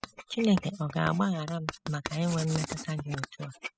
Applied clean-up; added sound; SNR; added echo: classical method spectral subtraction.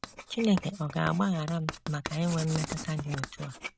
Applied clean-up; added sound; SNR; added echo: none; Writing; 10 dB; none.